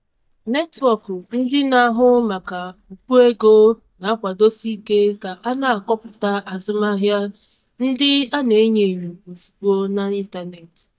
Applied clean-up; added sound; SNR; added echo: neural mask model DeepFilterNet 3.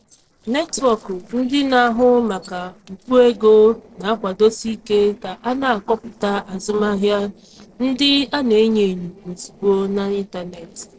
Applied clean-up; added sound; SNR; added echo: neural separator model SepFormer DNS4.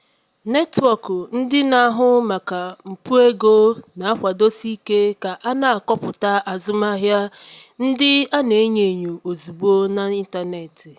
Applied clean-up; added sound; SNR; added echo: none; none; none; none.